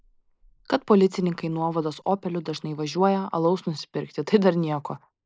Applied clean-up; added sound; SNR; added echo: neural mask model Resemble Enhance denoiser.